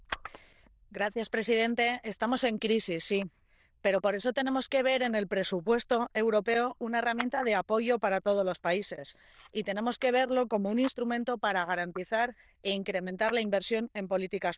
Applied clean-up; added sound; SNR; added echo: neural diffusion model UNIVERSE++.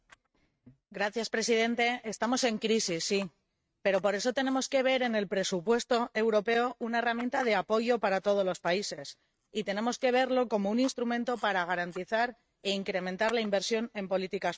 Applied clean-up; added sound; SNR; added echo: neural mask model RNNoise.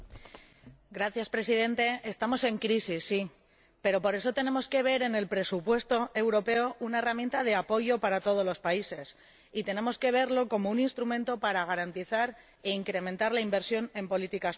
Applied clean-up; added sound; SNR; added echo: none; none; none; none.